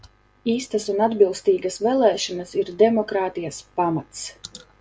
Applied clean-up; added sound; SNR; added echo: none; none; none; none.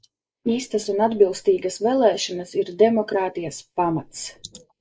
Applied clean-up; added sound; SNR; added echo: neural mask model Resemble Enhance denoiser.